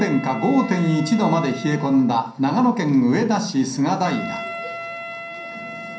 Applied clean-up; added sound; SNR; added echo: none; Wind instrument, woodwind instrument; 14 dB; reverberation time 0.6 s.